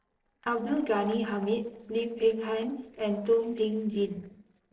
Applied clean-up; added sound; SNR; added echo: neural separator model SepFormer DNS4.